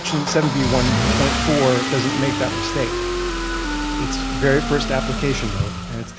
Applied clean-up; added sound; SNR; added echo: none; Wind instrument, woodwind instrument + Engine starting / Car; 0 dB; none.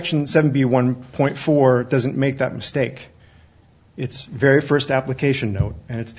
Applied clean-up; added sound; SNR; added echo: none; none; none; none.